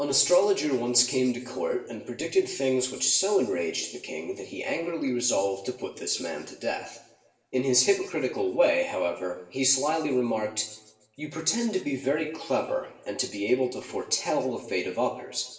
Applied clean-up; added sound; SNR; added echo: none; none; none; reverberation time 0.8 s.